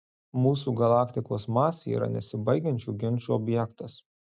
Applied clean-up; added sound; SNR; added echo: none; none; none; none.